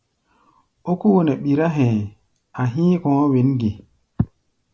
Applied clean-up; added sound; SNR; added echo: none; none; none; none.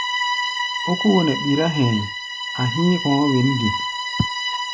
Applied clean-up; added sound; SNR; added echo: none; Bowed string instrument; 4 dB; none.